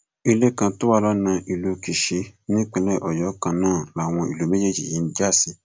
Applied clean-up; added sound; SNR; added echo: none; none; none; none.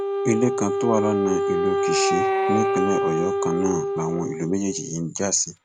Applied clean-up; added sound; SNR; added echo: none; Wind instrument, woodwind instrument; -1 dB; none.